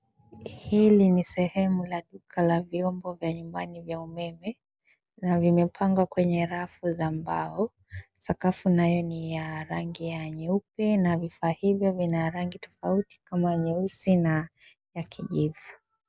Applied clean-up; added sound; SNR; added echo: none; none; none; none.